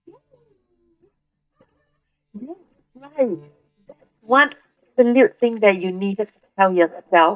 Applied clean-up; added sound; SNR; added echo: neural mask model DeepFilterNet 3.